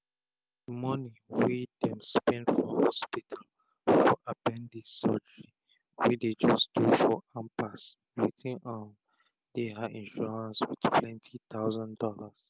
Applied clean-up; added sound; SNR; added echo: none; none; none; none.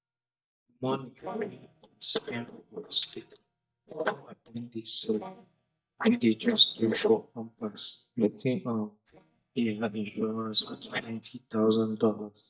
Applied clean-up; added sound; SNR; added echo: neural mask model DeepFilterNet 3.